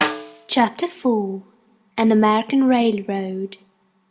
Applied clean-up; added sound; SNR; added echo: none; Snare drum; 10 dB; reverberation time 0.4 s.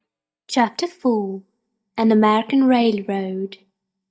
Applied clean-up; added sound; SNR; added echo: neural mask model DeepFilterNet 3.